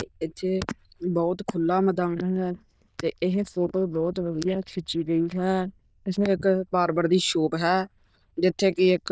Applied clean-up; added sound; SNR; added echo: neural diffusion model UNIVERSE++.